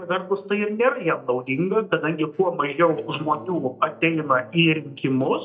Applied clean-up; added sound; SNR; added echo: neural mask model DeepFilterNet 3.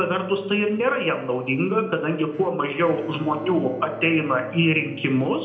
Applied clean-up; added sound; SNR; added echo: none; Bowed string instrument; 19 dB; reverberation time 0.7 s.